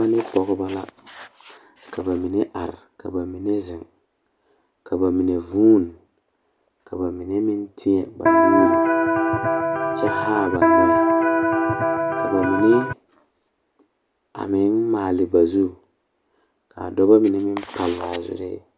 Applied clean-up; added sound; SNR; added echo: none; Electric guitar; -4 dB; none.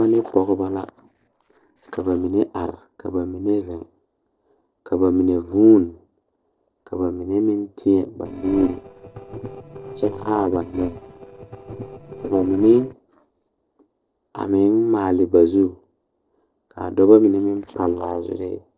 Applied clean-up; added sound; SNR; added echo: neural separator model SepFormer DNS4.